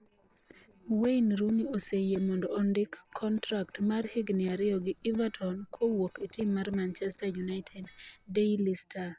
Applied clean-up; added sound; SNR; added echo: neural separator model SepFormer DNS4.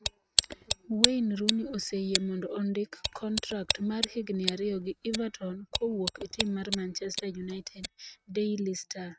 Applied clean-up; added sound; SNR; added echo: neural mask model RNNoise.